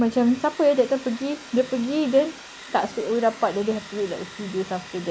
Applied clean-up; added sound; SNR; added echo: none; Domestic sounds, home sounds; 18 dB; none.